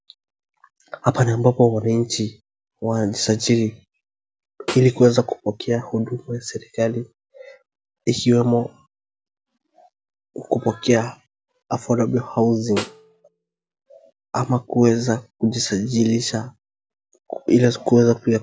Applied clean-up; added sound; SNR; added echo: none; Snare drum; 13 dB; none.